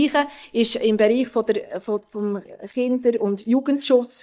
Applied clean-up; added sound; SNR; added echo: neural mask model DeepFilterNet 3.